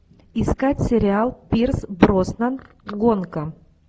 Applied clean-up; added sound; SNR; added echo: none; none; none; none.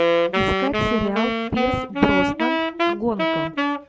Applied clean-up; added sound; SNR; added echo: none; Wind instrument, woodwind instrument; -4 dB; none.